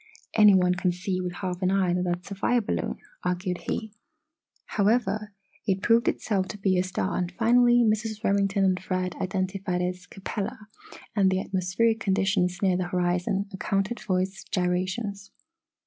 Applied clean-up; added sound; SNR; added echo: none; none; none; none.